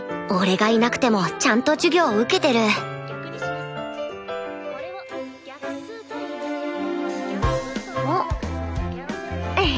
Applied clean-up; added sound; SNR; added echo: none; none; none; none.